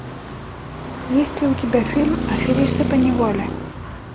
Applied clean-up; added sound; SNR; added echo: none; Traffic noise, roadway noise; 3 dB; none.